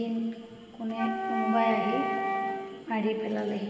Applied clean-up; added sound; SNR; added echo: none; Wind instrument, woodwind instrument; 2 dB; reverberation time 2.7 s.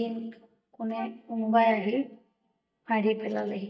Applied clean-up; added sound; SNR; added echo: neural mask model DeepFilterNet 3.